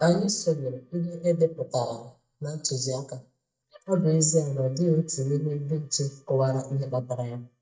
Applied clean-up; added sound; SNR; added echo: neural mask model DeepFilterNet 3.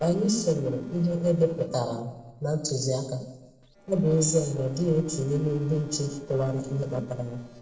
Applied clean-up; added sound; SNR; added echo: neural separator model SepFormer DNS4.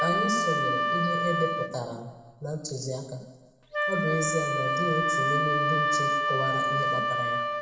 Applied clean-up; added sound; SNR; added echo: none; Wind instrument, woodwind instrument; -4 dB; reverberation time 1.1 s.